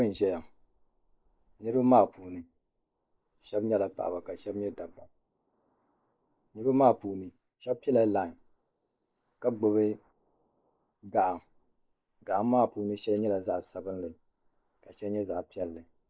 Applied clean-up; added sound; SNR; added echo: neural mask model Resemble Enhance denoiser.